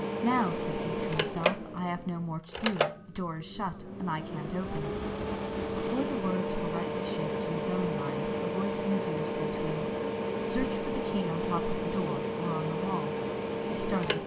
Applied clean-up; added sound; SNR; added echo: none; Mechanical fan; -3 dB; reverberation time 1.4 s.